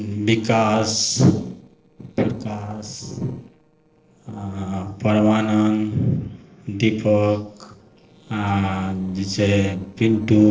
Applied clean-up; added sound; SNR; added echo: neural separator model SepFormer DNS4.